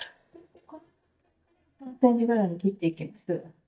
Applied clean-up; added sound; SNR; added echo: neural mask model DeepFilterNet 3.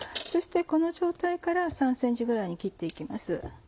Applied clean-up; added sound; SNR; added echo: none; none; none; none.